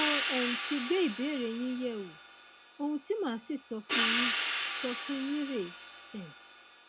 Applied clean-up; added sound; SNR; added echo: none; Hi-hat; -2 dB; none.